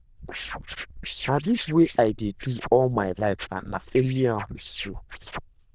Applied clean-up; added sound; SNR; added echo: neural diffusion model UNIVERSE++.